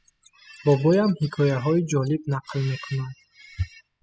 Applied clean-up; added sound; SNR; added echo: classical method spectral subtraction.